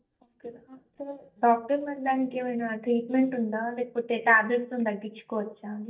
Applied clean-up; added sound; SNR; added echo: neural mask model DeepFilterNet 3.